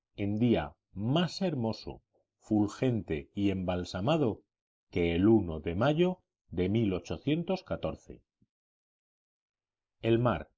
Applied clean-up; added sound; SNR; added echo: neural mask model Resemble Enhance denoiser.